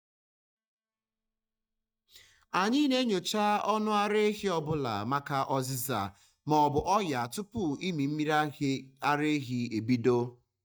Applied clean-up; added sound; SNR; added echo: neural mask model DeepFilterNet 3.